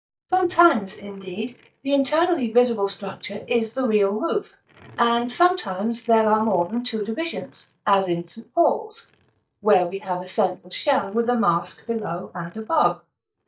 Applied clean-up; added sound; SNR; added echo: neural mask model DeepFilterNet 3.